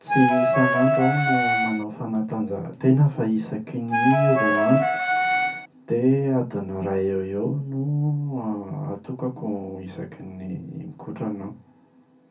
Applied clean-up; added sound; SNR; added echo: none; Wind instrument, woodwind instrument; -3 dB; reverberation time 0.3 s.